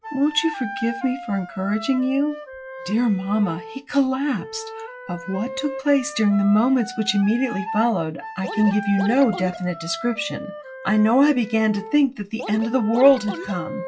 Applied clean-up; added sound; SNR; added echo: classical method log-MMSE.